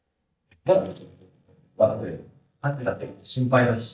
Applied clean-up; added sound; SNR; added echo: neural mask model DeepFilterNet 3.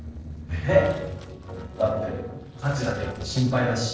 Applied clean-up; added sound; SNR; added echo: neural separator model SepFormer DNS4.